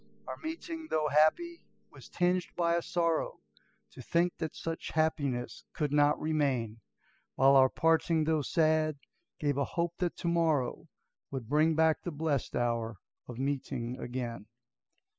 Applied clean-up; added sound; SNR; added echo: classical method spectral subtraction.